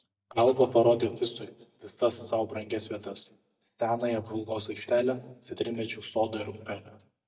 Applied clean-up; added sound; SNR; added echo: neural mask model DeepFilterNet 3.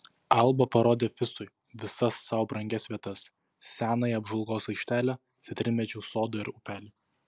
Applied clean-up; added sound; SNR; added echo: none; none; none; none.